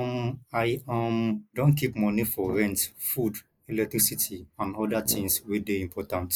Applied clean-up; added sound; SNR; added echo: neural mask model Resemble Enhance denoiser.